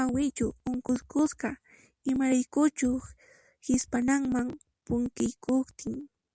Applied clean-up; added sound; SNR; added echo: none; none; none; none.